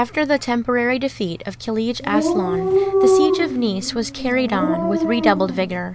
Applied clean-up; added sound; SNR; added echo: none; Dog; 0 dB; none.